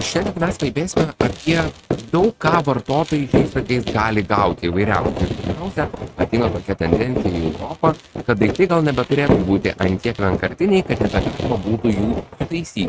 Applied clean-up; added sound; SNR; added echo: neural mask model RNNoise.